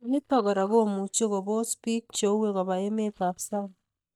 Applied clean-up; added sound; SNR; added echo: neural mask model DeepFilterNet 3.